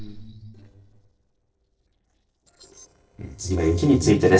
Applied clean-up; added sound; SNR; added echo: neural separator model SepFormer DNS4.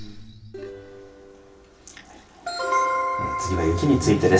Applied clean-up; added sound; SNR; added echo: none; Plucked string instrument; 19 dB; reverberation time 2.5 s.